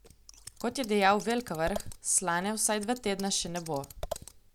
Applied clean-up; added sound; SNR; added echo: none; Scissors; 14 dB; none.